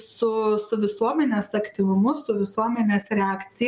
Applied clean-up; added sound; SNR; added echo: none; none; none; none.